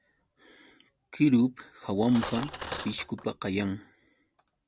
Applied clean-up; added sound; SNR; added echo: none; Cutlery, silverware; 7 dB; none.